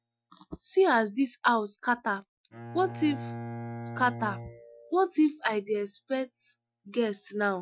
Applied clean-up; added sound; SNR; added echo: classical method Wiener filter.